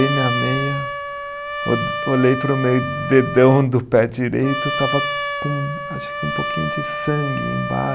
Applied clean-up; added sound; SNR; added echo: none; Trumpet; 5 dB; none.